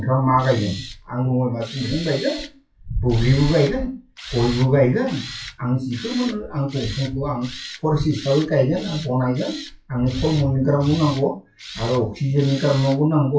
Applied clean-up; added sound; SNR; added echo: classical method WPE with log-MMSE.